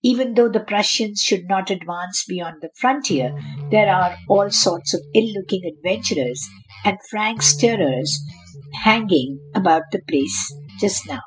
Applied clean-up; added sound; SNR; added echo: classical method spectral subtraction.